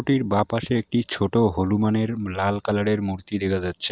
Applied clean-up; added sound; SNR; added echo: none; none; none; none.